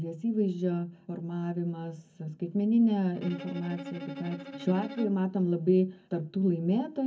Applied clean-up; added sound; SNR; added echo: none; Bowed string instrument; 13 dB; reverberation time 0.3 s.